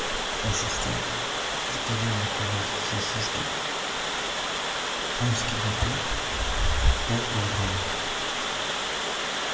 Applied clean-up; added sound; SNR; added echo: none; Water; -2 dB; reverberation time 1.5 s.